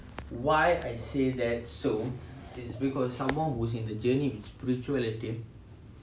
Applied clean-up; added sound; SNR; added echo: none; none; none; none.